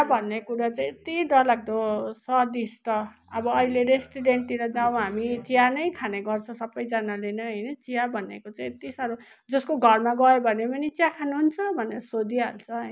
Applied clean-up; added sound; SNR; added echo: none; none; none; none.